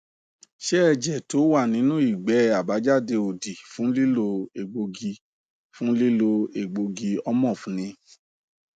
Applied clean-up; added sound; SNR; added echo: none; none; none; none.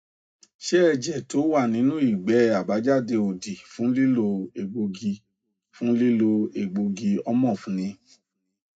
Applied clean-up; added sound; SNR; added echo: none; none; none; reverberation time 0.2 s.